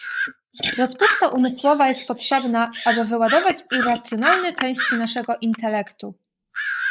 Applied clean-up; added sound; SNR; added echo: neural mask model Resemble Enhance denoiser.